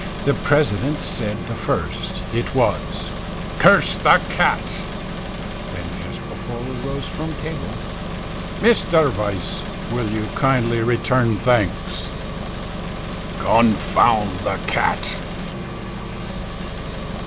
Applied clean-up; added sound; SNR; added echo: none; Engine; 5 dB; none.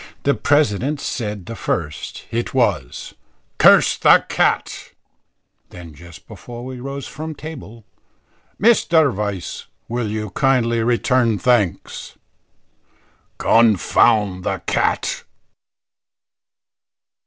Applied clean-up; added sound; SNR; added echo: none; none; none; none.